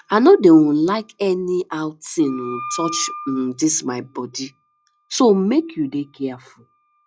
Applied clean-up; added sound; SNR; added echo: classical method log-MMSE.